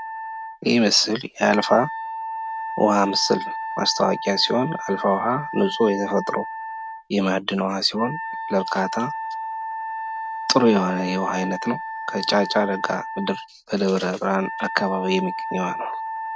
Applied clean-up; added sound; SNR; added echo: none; Wind instrument, woodwind instrument; 8 dB; none.